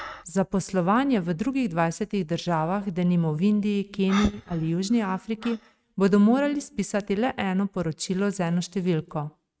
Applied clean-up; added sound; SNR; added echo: neural mask model RNNoise.